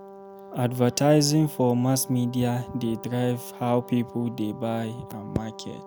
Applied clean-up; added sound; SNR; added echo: none; Brass instrument; 17 dB; none.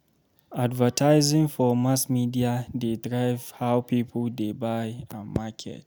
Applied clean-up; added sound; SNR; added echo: none; none; none; none.